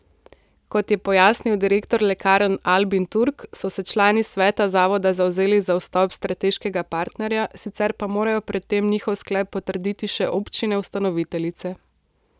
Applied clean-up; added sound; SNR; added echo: none; none; none; none.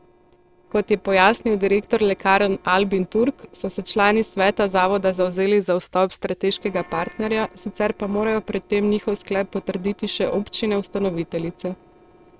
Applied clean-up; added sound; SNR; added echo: neural separator model SepFormer DNS4.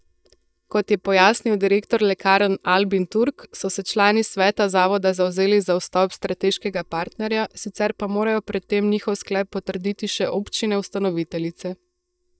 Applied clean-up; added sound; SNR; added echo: neural mask model DeepFilterNet 3.